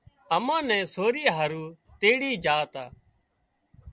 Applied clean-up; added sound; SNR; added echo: none; none; none; none.